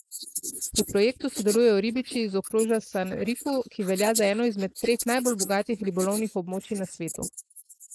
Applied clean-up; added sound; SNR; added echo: neural mask model Resemble Enhance denoiser.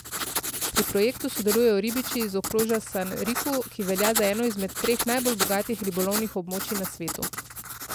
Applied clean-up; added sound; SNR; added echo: none; Writing; 4 dB; none.